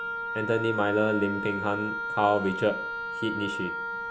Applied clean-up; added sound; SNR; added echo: none; Wind instrument, woodwind instrument; 4 dB; none.